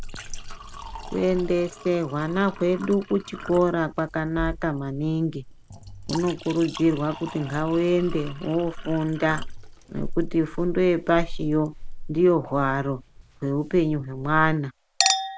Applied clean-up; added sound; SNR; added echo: none; Chink, clink; 8 dB; none.